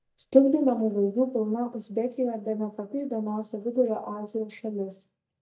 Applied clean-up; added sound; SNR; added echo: neural mask model DeepFilterNet 3.